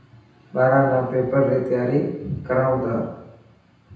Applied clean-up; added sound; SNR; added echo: none; none; none; reverberation time 0.9 s.